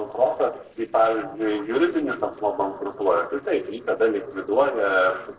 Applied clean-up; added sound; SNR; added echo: neural separator model SepFormer DNS4.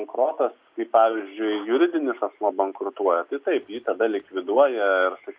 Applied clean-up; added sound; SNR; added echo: none; none; none; none.